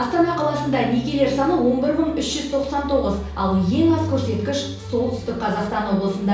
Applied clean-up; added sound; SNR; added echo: none; none; none; reverberation time 0.7 s.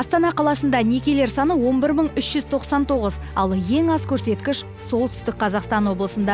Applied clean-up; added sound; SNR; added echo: none; none; none; none.